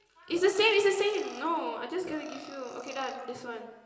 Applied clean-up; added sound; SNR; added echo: none; Burping, eructation; 17 dB; reverberation time 1.4 s.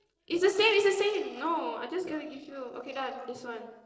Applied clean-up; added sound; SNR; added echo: neural separator model SepFormer DNS4.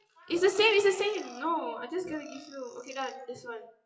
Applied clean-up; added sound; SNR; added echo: classical method WPE with log-MMSE.